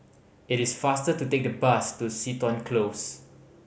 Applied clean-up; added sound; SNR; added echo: none; none; none; none.